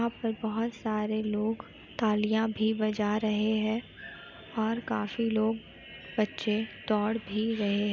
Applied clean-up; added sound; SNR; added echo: none; none; none; none.